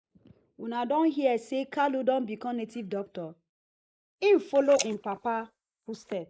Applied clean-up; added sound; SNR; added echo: neural mask model Resemble Enhance denoiser.